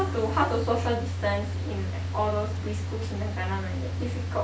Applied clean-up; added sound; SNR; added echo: none; none; none; none.